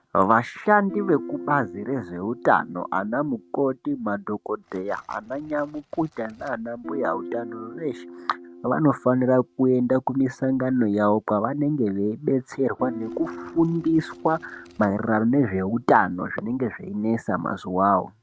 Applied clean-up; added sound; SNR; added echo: neural mask model RNNoise.